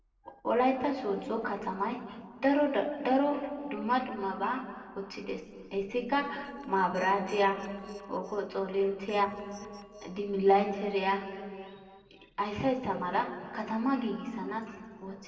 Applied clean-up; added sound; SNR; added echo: neural separator model SepFormer DNS4.